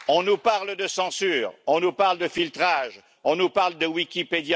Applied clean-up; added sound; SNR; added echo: none; none; none; none.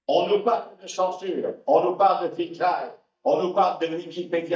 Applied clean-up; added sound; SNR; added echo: neural mask model DeepFilterNet 3.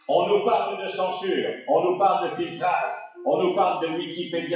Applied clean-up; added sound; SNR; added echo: classical method WPE with log-MMSE.